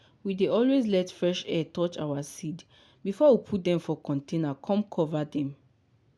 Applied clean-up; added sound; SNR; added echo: none; none; none; none.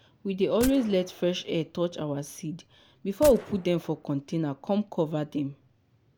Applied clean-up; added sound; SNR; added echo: none; Gunshot, gunfire; 15 dB; none.